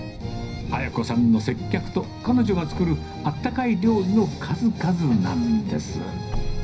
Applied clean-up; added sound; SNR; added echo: none; Wind / Car; 13 dB; reverberation time 0.5 s.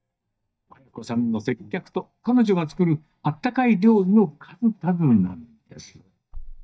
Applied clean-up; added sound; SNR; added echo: neural mask model DeepFilterNet 3.